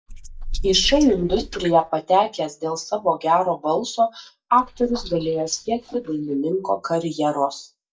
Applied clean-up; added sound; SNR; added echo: neural mask model DeepFilterNet 3.